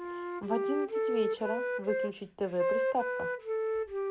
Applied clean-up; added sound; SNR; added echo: none; Wind instrument, woodwind instrument; -4 dB; none.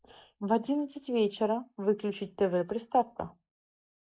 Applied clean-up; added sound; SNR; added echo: neural mask model Resemble Enhance denoiser.